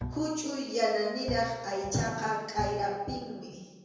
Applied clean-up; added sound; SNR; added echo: none; Bowed string instrument; 11 dB; reverberation time 1.2 s.